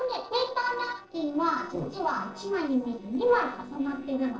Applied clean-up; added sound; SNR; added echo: neural separator model SepFormer DNS4.